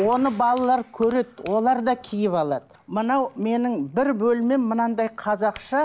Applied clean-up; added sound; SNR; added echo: none; none; none; none.